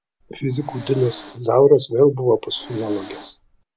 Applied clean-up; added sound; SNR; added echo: none; Hiss; 18 dB; none.